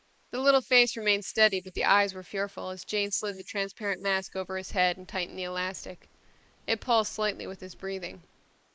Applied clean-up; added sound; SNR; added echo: neural mask model Resemble Enhance denoiser.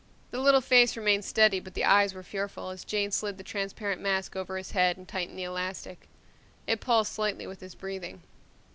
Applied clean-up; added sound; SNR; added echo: none; none; none; none.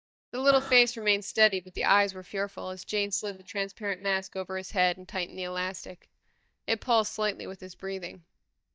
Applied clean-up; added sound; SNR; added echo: neural mask model DeepFilterNet 3.